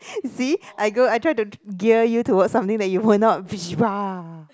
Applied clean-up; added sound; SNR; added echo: none; none; none; none.